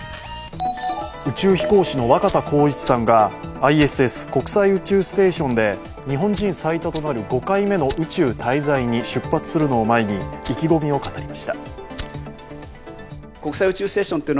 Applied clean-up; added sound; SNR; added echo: none; Fire; 16 dB; none.